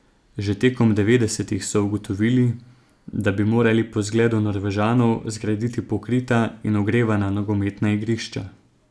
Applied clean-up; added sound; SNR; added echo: none; none; none; none.